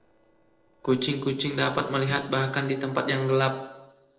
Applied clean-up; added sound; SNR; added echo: neural separator model SepFormer DNS4.